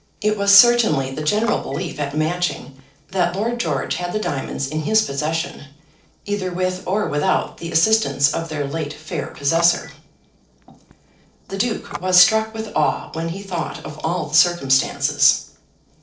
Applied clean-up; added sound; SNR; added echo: neural separator model SepFormer DNS4.